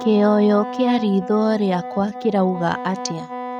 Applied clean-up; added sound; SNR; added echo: neural mask model RNNoise.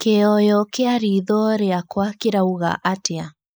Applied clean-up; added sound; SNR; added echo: neural mask model Resemble Enhance denoiser.